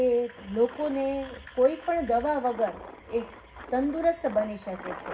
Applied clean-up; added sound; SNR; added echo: none; Engine; 17 dB; reverberation time 0.4 s.